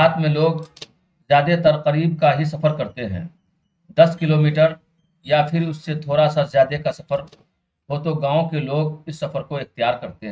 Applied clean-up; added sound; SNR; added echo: neural mask model RNNoise.